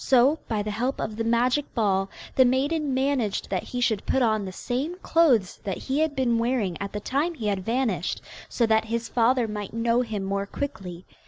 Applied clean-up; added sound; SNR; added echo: none; none; none; none.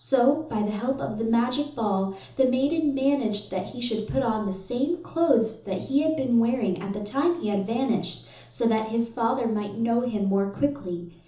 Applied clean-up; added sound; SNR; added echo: none; none; none; reverberation time 0.7 s.